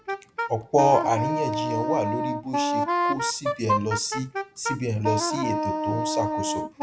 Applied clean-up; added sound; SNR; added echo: none; Wind instrument, woodwind instrument; 0 dB; none.